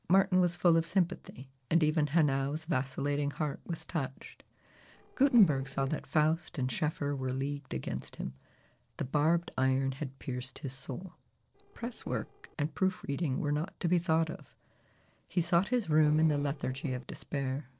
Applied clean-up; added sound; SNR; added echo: neural separator model SepFormer DNS4.